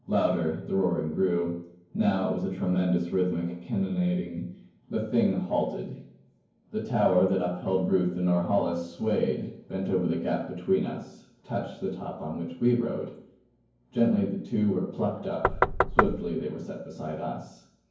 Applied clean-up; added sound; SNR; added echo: none; Knock; -1 dB; reverberation time 0.9 s.